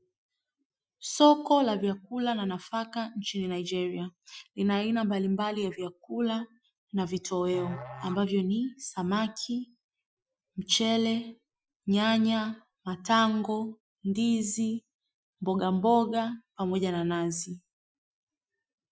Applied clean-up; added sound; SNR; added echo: classical method Wiener filter.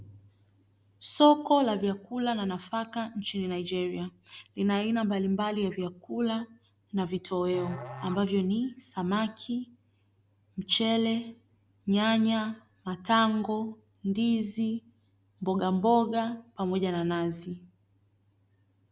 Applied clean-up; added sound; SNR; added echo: none; Musical instrument; 16 dB; none.